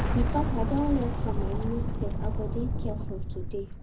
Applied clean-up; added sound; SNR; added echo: none; Boom; -5 dB; reverberation time 0.4 s.